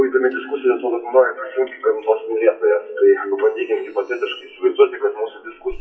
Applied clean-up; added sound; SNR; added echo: classical method WPE with log-MMSE.